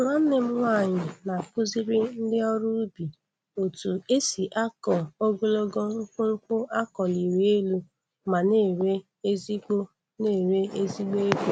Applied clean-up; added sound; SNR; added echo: none; none; none; none.